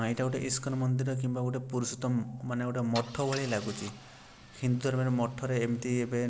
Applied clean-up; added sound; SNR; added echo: none; Idling / Engine starting / Car; 19 dB; none.